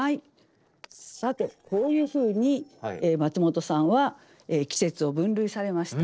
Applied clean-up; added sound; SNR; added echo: neural separator model SepFormer DNS4.